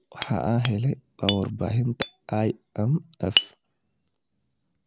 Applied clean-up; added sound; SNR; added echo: none; Hammer; 7 dB; none.